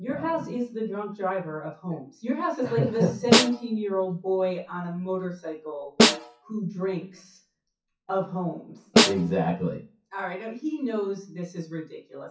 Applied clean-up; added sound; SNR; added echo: classical method WPE with log-MMSE.